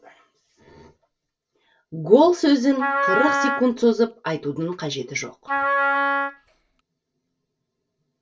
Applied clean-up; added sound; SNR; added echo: none; Wind instrument, woodwind instrument; 0 dB; reverberation time 0.1 s.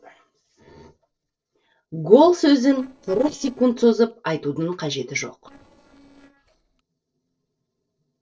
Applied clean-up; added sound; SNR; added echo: neural separator model SepFormer DNS4.